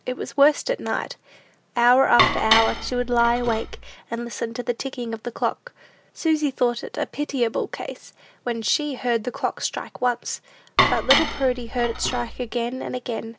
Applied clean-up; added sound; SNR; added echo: none; Dishes, pots, and pans; 0 dB; none.